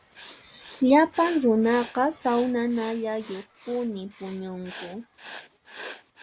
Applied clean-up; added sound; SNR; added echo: none; Writing; 17 dB; none.